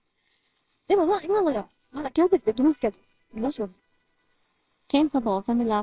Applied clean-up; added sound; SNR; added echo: neural separator model SepFormer WHAMR!.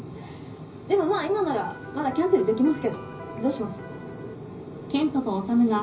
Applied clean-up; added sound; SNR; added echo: none; Electric guitar; 17 dB; reverberation time 0.5 s.